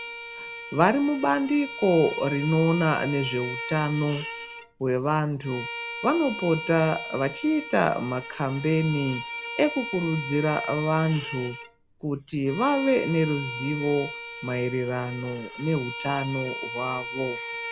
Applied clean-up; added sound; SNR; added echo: none; Bowed string instrument; 10 dB; none.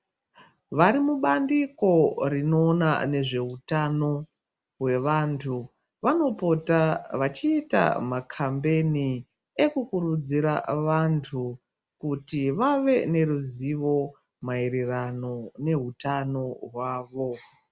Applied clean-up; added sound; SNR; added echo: none; none; none; none.